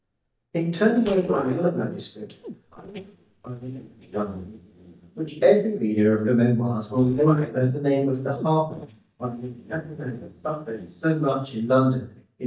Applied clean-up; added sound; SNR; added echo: neural mask model DeepFilterNet 3.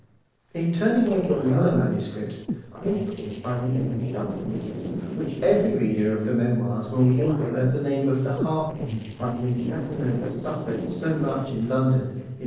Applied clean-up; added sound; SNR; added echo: neural separator model SepFormer DNS4.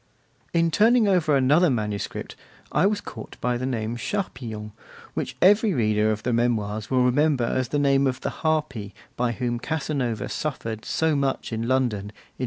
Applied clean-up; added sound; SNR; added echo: none; none; none; none.